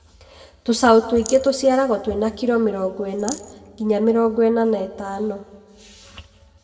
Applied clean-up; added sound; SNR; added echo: none; Rattle; 17 dB; reverberation time 1.1 s.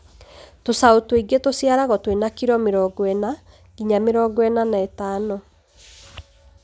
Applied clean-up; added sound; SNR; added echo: none; none; none; none.